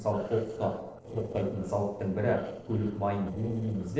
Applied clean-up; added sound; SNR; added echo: neural separator model SepFormer DNS4.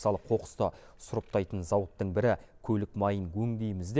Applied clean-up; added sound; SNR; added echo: none; none; none; none.